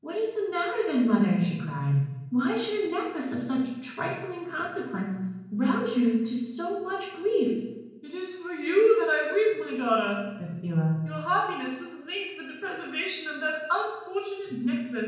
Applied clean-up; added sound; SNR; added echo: none; none; none; reverberation time 1.0 s.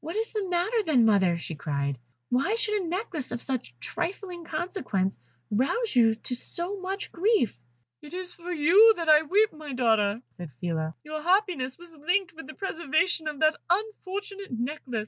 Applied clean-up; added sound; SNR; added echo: none; none; none; none.